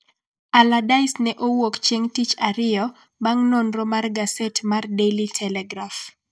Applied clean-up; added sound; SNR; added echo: neural mask model DeepFilterNet 3.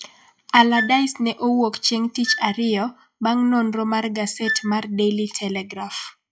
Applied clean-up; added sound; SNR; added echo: classical method log-MMSE.